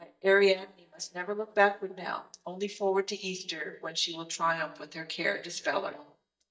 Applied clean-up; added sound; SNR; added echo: neural mask model DeepFilterNet 3.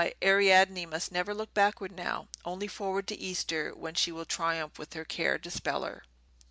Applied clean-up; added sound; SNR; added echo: none; none; none; none.